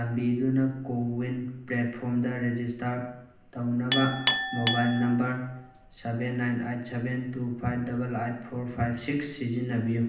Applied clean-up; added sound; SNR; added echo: none; Chink, clink; 5 dB; reverberation time 0.8 s.